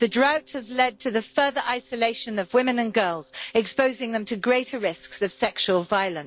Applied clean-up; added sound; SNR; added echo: neural separator model SepFormer DNS4.